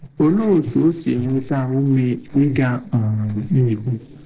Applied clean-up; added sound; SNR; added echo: neural separator model SepFormer DNS4.